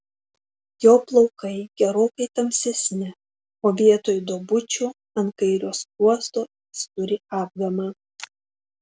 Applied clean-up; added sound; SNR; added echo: none; none; none; none.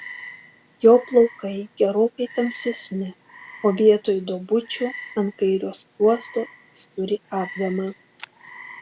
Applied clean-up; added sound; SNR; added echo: none; Frog; 20 dB; none.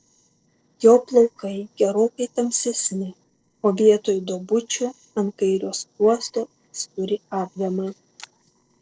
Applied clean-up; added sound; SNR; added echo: neural separator model SepFormer DNS4.